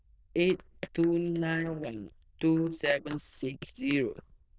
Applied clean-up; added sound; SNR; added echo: neural diffusion model UNIVERSE++.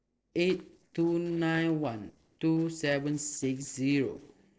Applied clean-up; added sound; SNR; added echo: neural separator model SepFormer DNS4.